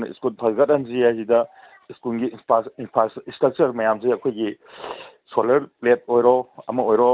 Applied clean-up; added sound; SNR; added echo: none; none; none; none.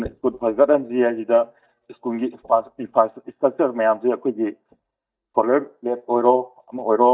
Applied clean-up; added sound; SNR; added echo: neural mask model DeepFilterNet 3.